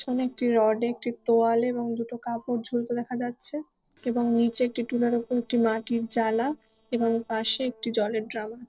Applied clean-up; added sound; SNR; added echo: neural separator model SepFormer DNS4.